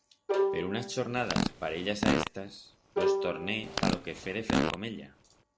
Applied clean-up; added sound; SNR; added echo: none; Bowed string instrument + Fart; -4 dB; none.